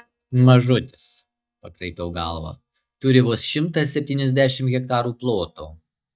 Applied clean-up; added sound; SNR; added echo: neural mask model DeepFilterNet 3.